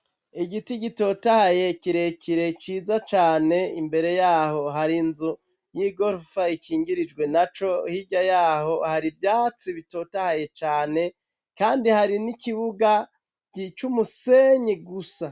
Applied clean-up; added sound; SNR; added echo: none; none; none; none.